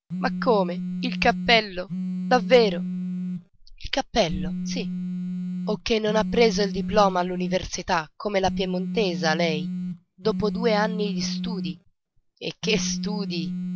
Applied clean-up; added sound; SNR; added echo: none; Telephone; 5 dB; none.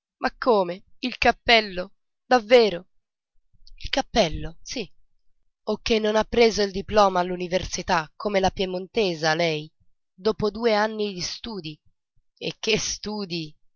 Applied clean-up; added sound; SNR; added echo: none; none; none; none.